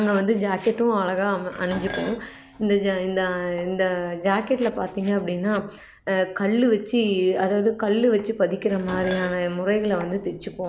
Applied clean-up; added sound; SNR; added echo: none; Dishes, pots, and pans; 19 dB; none.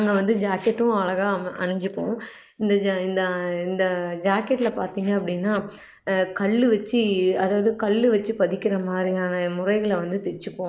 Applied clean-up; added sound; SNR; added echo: neural mask model Resemble Enhance denoiser.